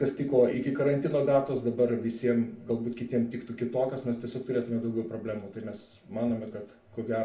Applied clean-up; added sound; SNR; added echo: none; none; none; reverberation time 0.3 s.